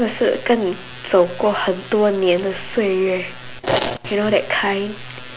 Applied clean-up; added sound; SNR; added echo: none; none; none; none.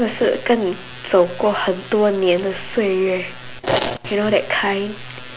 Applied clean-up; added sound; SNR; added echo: none; Slam / Wood; 18 dB; none.